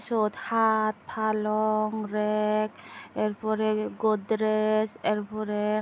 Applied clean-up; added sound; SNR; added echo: none; none; none; none.